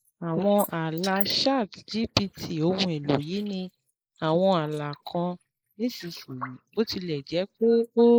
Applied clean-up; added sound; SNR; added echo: neural mask model Resemble Enhance denoiser.